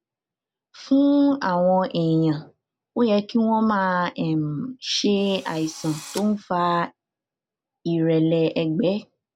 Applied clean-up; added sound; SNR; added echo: none; Drill; 19 dB; none.